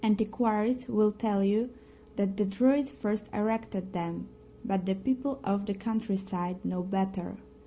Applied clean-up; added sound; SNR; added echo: none; none; none; none.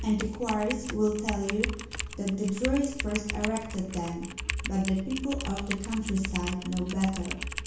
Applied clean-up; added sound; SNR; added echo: none; Typing; 6 dB; reverberation time 0.6 s.